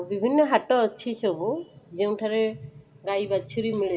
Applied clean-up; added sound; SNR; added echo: none; none; none; reverberation time 0.5 s.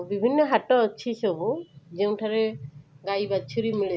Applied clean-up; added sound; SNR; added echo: none; none; none; none.